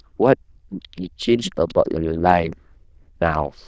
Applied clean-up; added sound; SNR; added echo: neural diffusion model UNIVERSE++.